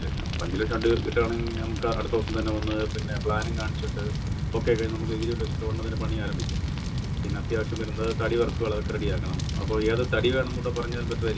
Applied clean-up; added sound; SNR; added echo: none; Fire; -1 dB; reverberation time 0.2 s.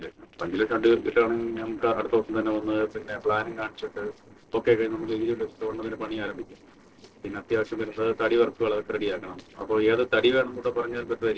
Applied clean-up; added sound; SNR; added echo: neural separator model SepFormer DNS4.